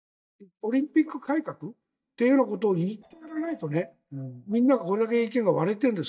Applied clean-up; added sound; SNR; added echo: neural mask model DeepFilterNet 3.